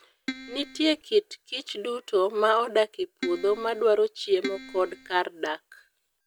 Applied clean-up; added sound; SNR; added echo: none; Keyboard (musical); 12 dB; none.